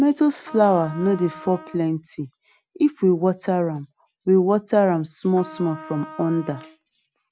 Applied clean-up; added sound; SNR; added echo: none; Trumpet; 18 dB; none.